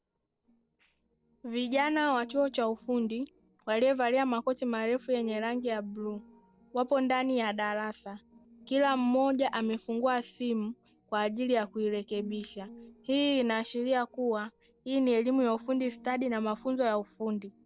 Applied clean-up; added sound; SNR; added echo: neural separator model SepFormer DNS4.